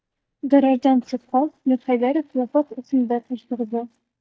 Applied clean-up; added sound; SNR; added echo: neural mask model DeepFilterNet 3.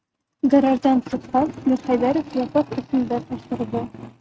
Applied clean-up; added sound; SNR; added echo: neural mask model RNNoise.